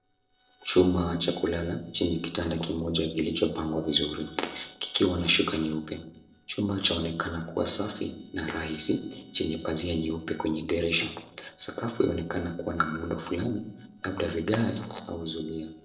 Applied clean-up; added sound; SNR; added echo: neural separator model SepFormer DNS4.